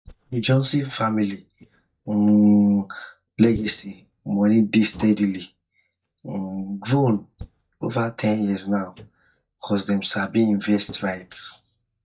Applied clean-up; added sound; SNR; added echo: neural mask model DeepFilterNet 3.